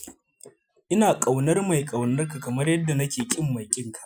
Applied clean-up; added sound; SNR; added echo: classical method Wiener filter.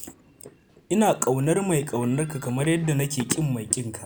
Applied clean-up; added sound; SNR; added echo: none; Run; 17 dB; none.